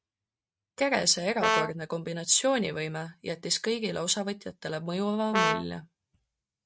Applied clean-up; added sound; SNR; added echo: neural mask model RNNoise.